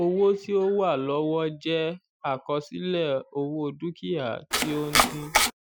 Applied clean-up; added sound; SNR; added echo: classical method Wiener filter.